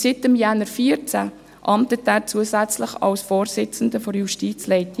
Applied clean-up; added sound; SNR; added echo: none; none; none; none.